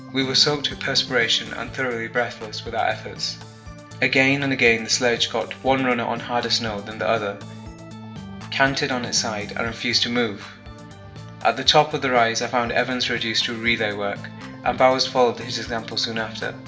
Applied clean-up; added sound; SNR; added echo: none; Organ; 15 dB; reverberation time 0.7 s.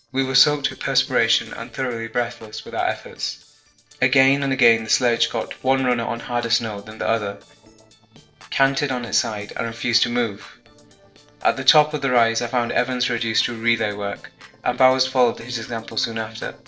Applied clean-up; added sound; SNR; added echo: neural separator model SepFormer DNS4.